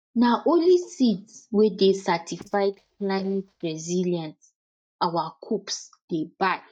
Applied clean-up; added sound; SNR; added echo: neural mask model DeepFilterNet 3.